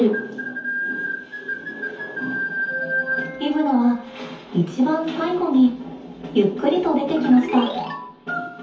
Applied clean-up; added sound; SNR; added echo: none; none; none; reverberation time 0.5 s.